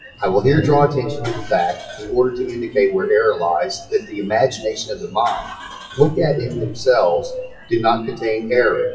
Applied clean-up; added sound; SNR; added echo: classical method WPE with log-MMSE.